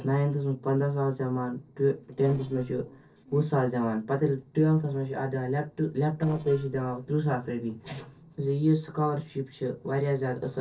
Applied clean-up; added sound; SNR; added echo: neural separator model SepFormer DNS4.